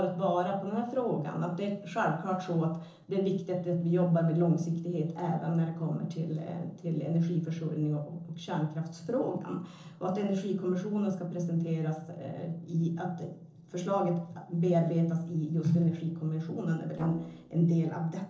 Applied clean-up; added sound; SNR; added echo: neural separator model SepFormer DNS4.